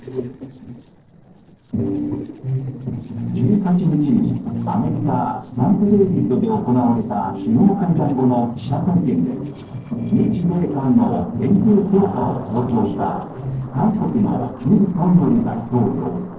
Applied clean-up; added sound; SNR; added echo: neural separator model SepFormer DNS4.